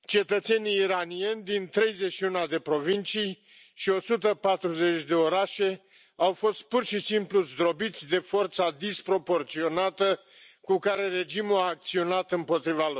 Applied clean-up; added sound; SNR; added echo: none; none; none; none.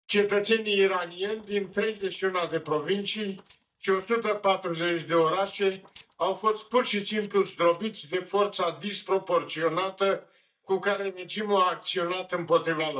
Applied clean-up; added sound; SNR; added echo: neural mask model DeepFilterNet 3.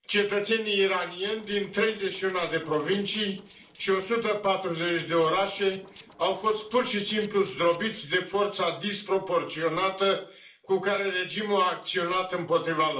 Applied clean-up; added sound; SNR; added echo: neural separator model SepFormer DNS4.